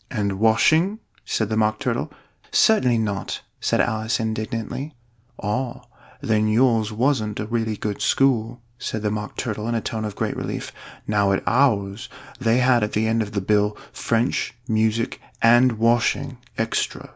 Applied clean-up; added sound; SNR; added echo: none; none; none; none.